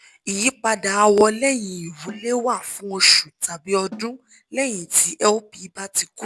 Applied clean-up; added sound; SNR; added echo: none; Snare drum; 18 dB; none.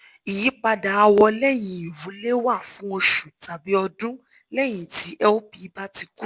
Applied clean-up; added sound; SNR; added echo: none; none; none; none.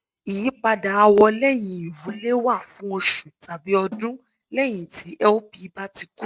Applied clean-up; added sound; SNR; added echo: neural mask model RNNoise.